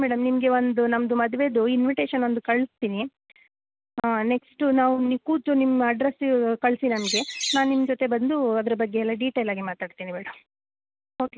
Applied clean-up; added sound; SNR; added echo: none; Bird; 6 dB; none.